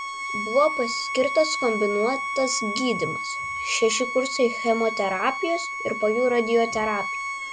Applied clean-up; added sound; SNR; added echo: none; Bowed string instrument; 5 dB; none.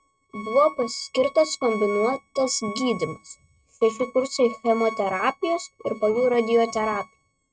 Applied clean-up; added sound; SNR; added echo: neural mask model RNNoise.